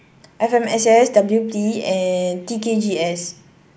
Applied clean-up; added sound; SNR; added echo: none; none; none; none.